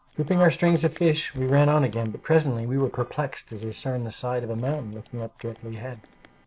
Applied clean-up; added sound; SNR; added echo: neural separator model SepFormer DNS4.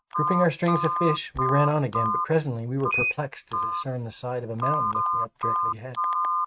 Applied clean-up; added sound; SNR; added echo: neural mask model RNNoise.